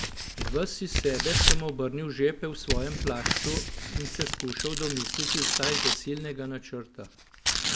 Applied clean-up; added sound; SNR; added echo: none; Tearing; -3 dB; none.